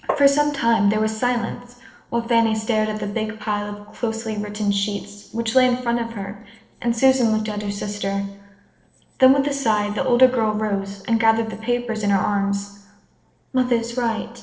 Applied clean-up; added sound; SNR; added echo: neural separator model SepFormer DNS4.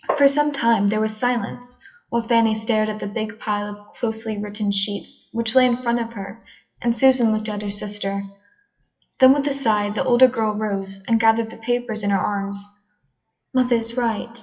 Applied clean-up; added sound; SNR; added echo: classical method WPE with log-MMSE.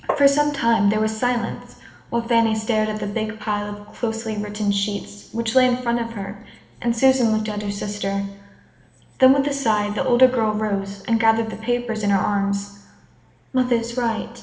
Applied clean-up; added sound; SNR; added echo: none; Tap; 6 dB; reverberation time 1.1 s.